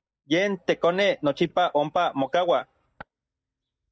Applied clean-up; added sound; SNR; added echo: neural mask model DeepFilterNet 3.